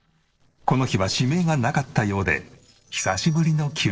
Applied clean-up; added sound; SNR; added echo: neural separator model SepFormer DNS4.